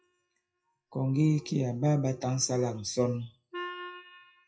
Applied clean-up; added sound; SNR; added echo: classical method WPE with log-MMSE.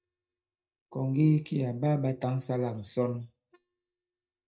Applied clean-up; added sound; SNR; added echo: neural mask model DeepFilterNet 3.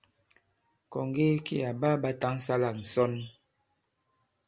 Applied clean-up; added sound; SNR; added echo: none; none; none; none.